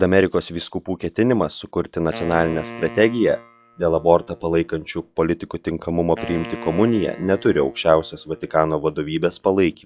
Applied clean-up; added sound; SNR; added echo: classical method log-MMSE.